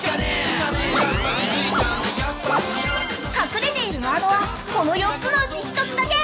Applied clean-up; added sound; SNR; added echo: none; Squeak; 19 dB; none.